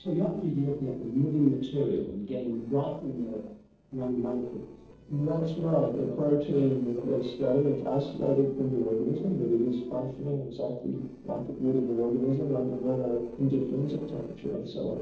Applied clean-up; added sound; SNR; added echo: neural separator model SepFormer DNS4.